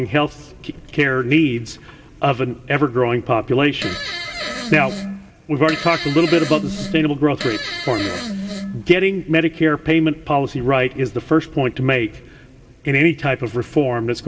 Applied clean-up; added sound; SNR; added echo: none; Fart; 8 dB; reverberation time 0.4 s.